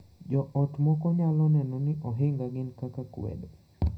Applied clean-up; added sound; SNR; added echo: none; none; none; reverberation time 0.4 s.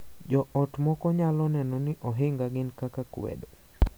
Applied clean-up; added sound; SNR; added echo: none; none; none; none.